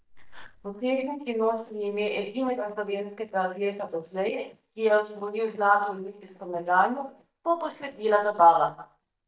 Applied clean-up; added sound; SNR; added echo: neural mask model DeepFilterNet 3.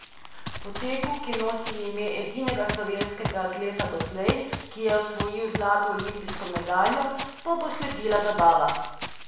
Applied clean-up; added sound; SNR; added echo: none; Run; 9 dB; reverberation time 0.9 s.